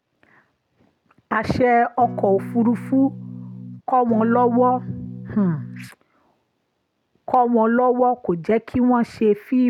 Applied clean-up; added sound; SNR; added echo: none; Electric guitar / Strum; 12 dB; none.